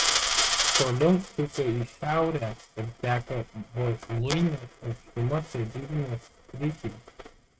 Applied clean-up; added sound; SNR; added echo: neural mask model RNNoise.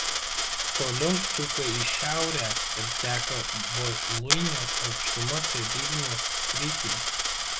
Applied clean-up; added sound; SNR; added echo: none; Coin (dropping); -5 dB; none.